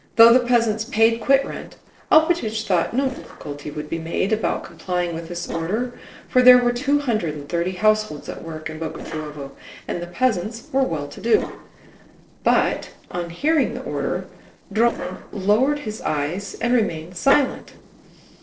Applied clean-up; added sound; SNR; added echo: neural separator model SepFormer DNS4.